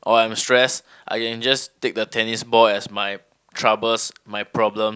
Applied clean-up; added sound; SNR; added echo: none; none; none; none.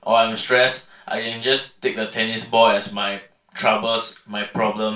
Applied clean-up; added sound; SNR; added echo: none; none; none; reverberation time 0.3 s.